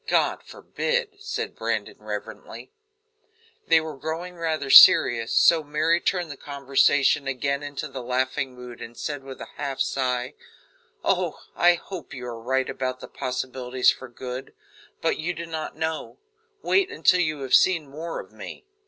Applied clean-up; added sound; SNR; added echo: none; none; none; none.